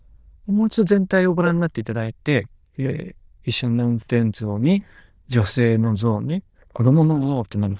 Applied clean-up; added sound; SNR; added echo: neural diffusion model UNIVERSE++.